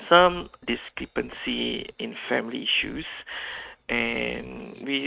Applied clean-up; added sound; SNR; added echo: neural mask model RNNoise.